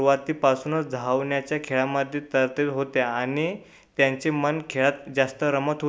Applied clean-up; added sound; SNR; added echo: none; none; none; none.